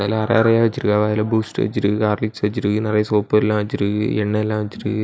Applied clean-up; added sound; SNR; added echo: none; none; none; none.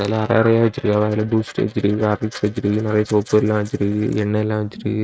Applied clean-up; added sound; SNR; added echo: neural mask model RNNoise.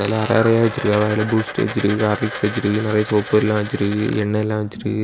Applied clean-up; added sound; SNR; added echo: none; Coin (dropping); 12 dB; none.